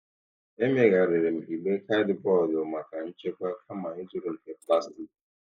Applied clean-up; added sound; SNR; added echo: neural mask model Resemble Enhance denoiser.